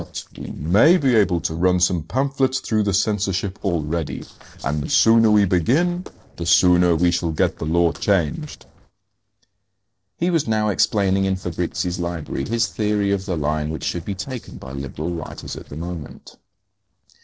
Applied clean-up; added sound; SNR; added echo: neural separator model SepFormer DNS4.